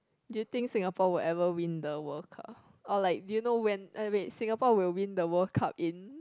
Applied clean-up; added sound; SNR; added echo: none; none; none; none.